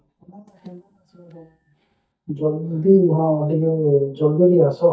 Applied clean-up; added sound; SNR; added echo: neural mask model DeepFilterNet 3.